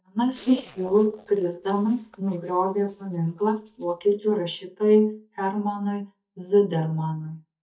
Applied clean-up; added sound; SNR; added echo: neural mask model DeepFilterNet 3.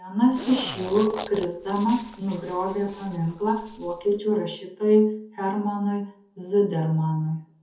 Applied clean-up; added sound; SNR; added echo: none; Zipper (clothing); 15 dB; reverberation time 0.5 s.